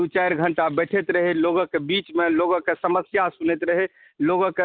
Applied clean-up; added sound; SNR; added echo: none; none; none; none.